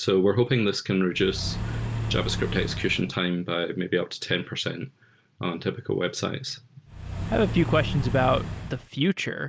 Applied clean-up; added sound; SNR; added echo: none; Accelerating, revving, vroom / Car; 4 dB; none.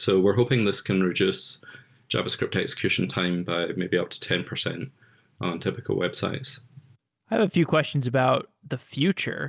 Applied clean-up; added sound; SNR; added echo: none; none; none; none.